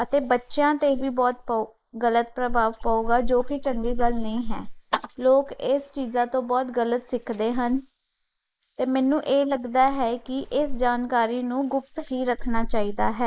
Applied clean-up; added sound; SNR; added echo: neural mask model Resemble Enhance denoiser.